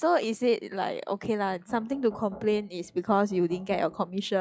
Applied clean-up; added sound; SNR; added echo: classical method log-MMSE.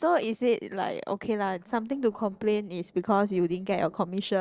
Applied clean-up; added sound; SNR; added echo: neural separator model SepFormer DNS4.